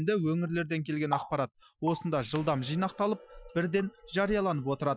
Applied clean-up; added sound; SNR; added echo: classical method Wiener filter.